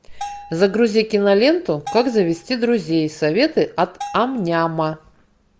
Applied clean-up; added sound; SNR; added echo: none; Bell; 18 dB; none.